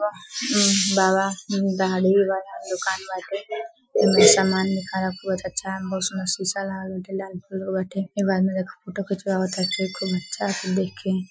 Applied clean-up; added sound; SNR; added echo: classical method Wiener filter.